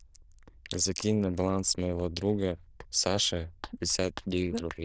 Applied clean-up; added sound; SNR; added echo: neural diffusion model UNIVERSE++.